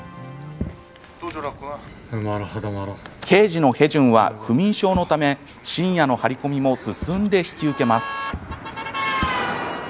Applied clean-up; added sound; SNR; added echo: none; Fireworks; 17 dB; none.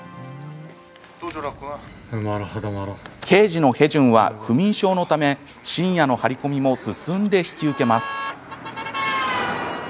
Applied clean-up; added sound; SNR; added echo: none; none; none; none.